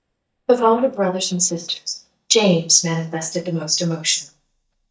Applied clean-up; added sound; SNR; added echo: neural mask model DeepFilterNet 3.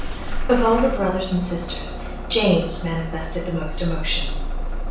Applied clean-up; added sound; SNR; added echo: none; Engine starting / Bus; 4 dB; reverberation time 0.7 s.